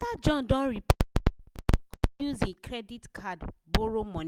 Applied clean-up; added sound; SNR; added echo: none; none; none; none.